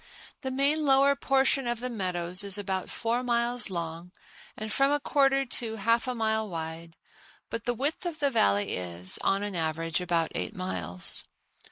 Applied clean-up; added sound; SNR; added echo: neural mask model Resemble Enhance denoiser.